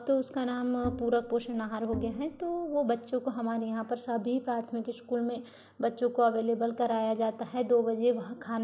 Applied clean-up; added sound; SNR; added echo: none; Bowed string instrument; 11 dB; none.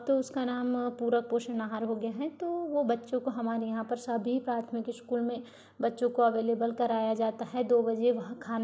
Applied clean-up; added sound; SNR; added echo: none; none; none; none.